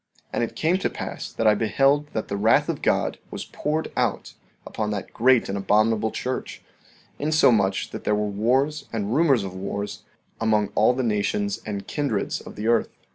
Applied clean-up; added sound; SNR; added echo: none; none; none; none.